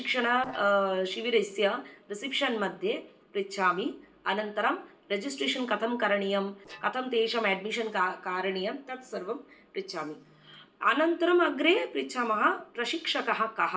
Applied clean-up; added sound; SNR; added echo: neural separator model SepFormer DNS4.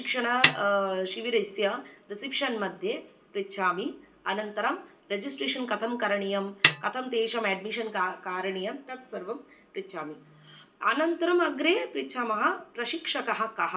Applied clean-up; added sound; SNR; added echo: none; Snare drum; -2 dB; reverberation time 0.2 s.